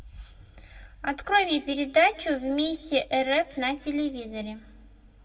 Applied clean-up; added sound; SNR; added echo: none; none; none; reverberation time 1.0 s.